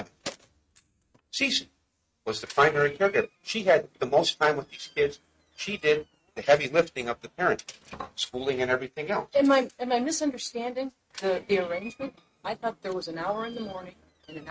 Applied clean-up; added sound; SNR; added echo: neural mask model RNNoise.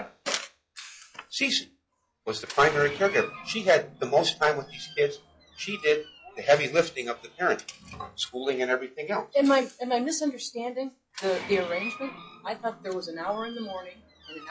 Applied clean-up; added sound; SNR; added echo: classical method log-MMSE.